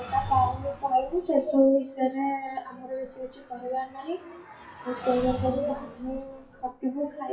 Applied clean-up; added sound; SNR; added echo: classical method WPE with log-MMSE.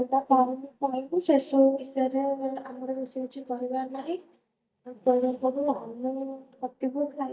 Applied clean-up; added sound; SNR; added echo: neural mask model DeepFilterNet 3.